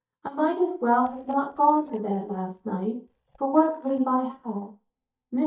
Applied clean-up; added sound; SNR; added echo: neural mask model DeepFilterNet 3.